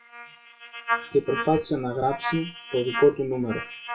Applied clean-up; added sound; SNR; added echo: classical method WPE with log-MMSE.